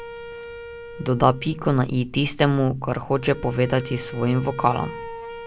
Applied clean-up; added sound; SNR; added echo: none; Wind instrument, woodwind instrument; 15 dB; none.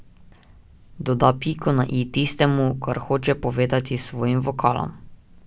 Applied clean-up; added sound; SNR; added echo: none; none; none; none.